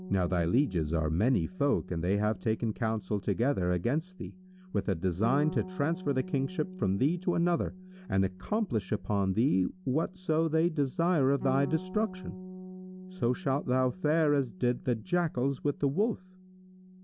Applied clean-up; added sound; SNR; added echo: none; Bass guitar; 15 dB; none.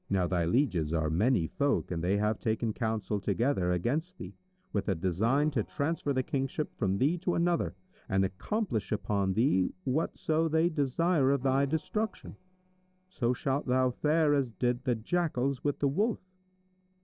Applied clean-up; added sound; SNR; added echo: neural separator model SepFormer DNS4.